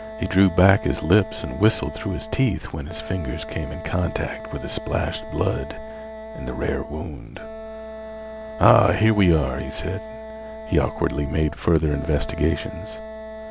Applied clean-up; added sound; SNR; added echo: none; Wind instrument, woodwind instrument; 13 dB; none.